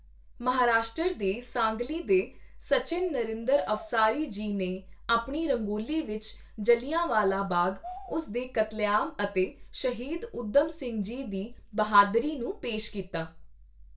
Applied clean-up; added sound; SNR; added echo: none; Bird vocalization, bird call, bird song; 17 dB; reverberation time 0.2 s.